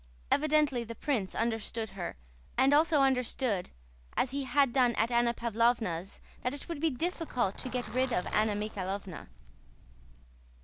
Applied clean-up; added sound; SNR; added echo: none; Zipper (clothing); 15 dB; none.